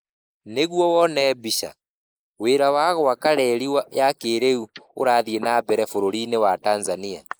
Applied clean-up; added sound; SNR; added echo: neural mask model Resemble Enhance denoiser.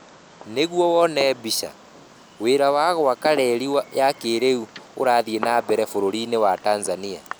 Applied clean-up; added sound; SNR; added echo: none; Fireworks; 17 dB; none.